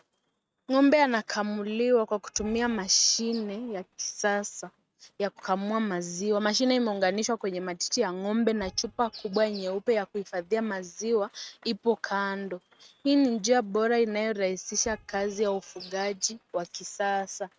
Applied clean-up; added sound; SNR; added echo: neural mask model RNNoise.